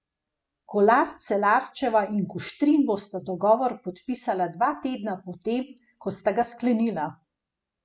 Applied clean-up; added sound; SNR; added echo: none; none; none; none.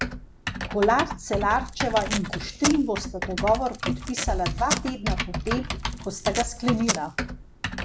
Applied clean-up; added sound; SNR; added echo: none; Typing + Packing tape, duct tape; 3 dB; none.